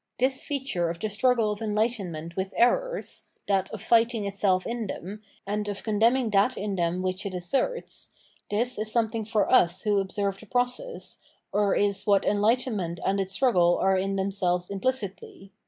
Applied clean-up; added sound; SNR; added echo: none; none; none; none.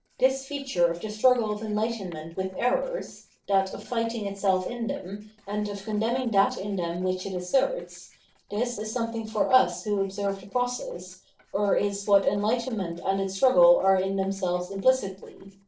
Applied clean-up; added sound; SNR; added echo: neural separator model SepFormer DNS4.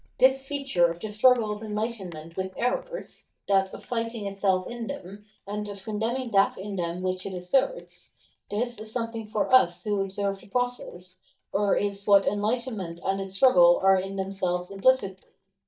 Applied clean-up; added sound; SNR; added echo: neural mask model DeepFilterNet 3.